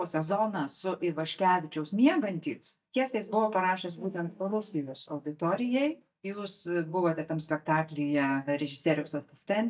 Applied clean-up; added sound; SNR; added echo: neural mask model DeepFilterNet 3.